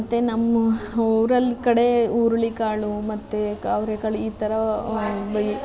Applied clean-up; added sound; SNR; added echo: none; none; none; none.